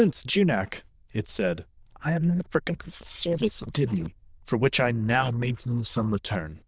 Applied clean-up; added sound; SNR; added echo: neural diffusion model UNIVERSE++.